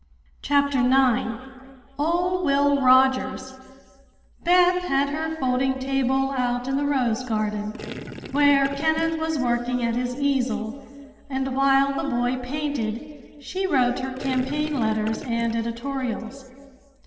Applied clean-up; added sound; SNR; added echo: none; Gurgling; 12 dB; reverberation time 2.0 s.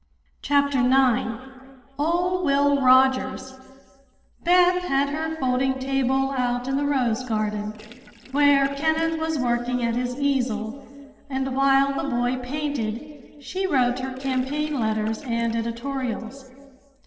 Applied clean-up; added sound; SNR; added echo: neural separator model SepFormer DNS4.